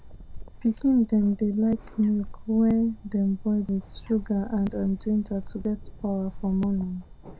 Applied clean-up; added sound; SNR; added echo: none; Bird; 14 dB; none.